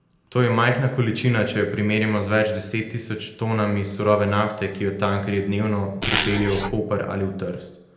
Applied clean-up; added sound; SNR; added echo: none; Zipper (clothing); 3 dB; reverberation time 0.7 s.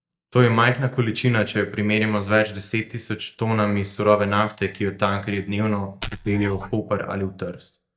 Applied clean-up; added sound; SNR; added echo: neural mask model DeepFilterNet 3.